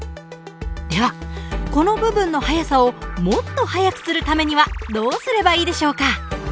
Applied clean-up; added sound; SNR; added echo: none; Bowed string instrument; 20 dB; none.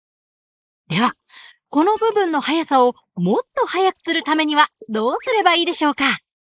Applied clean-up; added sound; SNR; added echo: neural mask model Resemble Enhance denoiser.